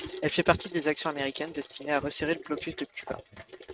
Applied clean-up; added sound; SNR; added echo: neural mask model RNNoise.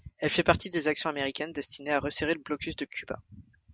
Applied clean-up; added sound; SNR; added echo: none; none; none; none.